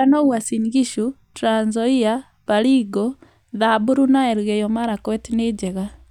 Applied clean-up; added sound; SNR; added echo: none; none; none; none.